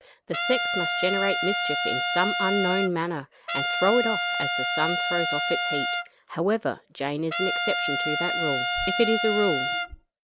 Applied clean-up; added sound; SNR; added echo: none; Trumpet; -1 dB; none.